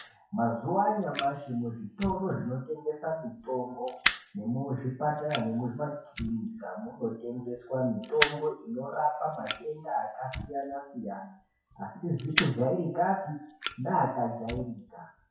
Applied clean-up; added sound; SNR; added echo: classical method WPE with log-MMSE.